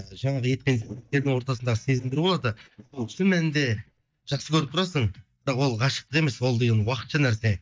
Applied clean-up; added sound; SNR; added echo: neural mask model DeepFilterNet 3.